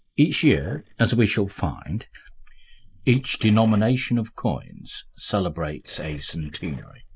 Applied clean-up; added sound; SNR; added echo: neural mask model Resemble Enhance denoiser.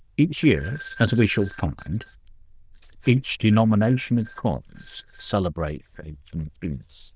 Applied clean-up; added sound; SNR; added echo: neural diffusion model UNIVERSE++.